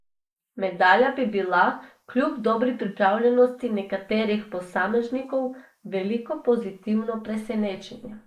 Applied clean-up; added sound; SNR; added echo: neural mask model Resemble Enhance denoiser.